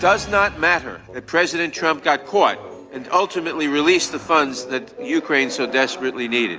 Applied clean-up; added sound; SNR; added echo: none; none; none; none.